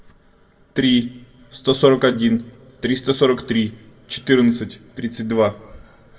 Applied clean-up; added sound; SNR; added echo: none; none; none; reverberation time 1.0 s.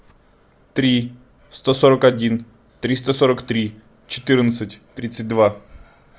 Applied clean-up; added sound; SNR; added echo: none; none; none; none.